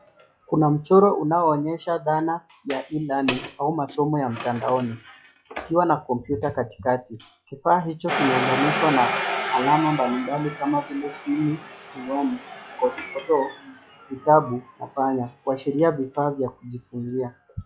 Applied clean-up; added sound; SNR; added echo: classical method log-MMSE.